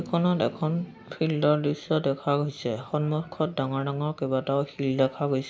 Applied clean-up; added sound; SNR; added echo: none; none; none; none.